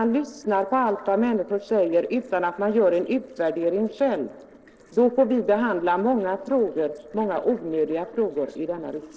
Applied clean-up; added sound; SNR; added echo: neural separator model SepFormer DNS4.